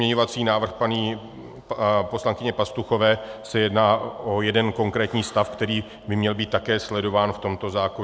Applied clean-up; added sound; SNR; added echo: none; none; none; none.